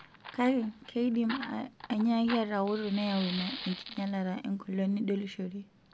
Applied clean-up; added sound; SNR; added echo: none; Fire; 14 dB; none.